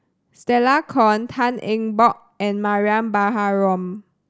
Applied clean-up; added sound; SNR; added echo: none; none; none; none.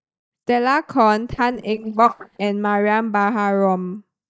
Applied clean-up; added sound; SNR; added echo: neural mask model DeepFilterNet 3.